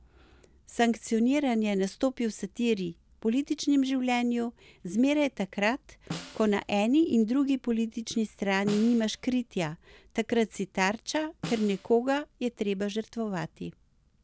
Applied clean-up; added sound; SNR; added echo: none; Snare drum; 16 dB; none.